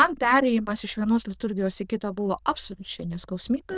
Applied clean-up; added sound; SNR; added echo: neural diffusion model UNIVERSE++.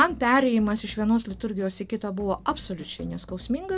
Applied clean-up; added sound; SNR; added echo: none; Drum / Drum kit; 19 dB; none.